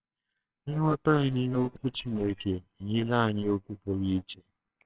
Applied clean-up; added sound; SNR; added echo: neural separator model SepFormer WHAMR!.